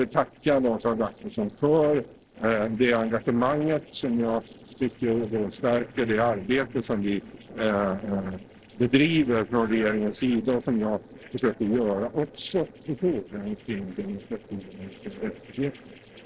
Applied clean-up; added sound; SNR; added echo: neural separator model SepFormer DNS4.